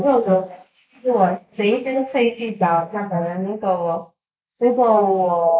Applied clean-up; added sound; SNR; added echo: neural mask model Resemble Enhance denoiser.